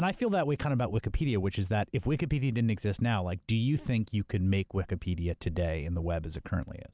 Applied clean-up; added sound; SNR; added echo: none; none; none; none.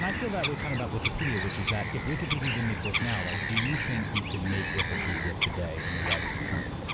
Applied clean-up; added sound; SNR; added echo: none; Bird vocalization, bird call, bird song; -1 dB; none.